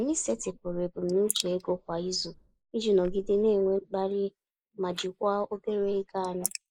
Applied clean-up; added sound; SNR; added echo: neural mask model Resemble Enhance denoiser.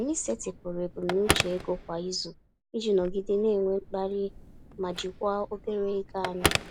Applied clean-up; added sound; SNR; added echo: none; Telephone; 5 dB; none.